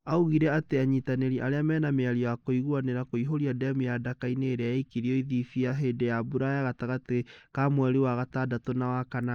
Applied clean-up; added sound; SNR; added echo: neural mask model Resemble Enhance denoiser.